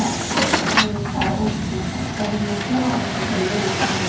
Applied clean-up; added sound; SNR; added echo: none; Truck; 1 dB; reverberation time 0.9 s.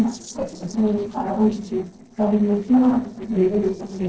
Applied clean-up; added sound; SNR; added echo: neural separator model SepFormer DNS4.